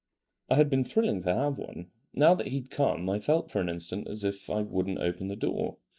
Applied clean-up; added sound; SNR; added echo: neural mask model DeepFilterNet 3.